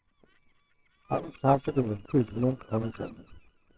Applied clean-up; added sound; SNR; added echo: neural separator model SepFormer WHAMR!.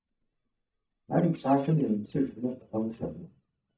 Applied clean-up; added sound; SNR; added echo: neural mask model DeepFilterNet 3.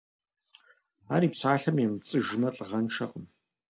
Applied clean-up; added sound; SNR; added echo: none; none; none; none.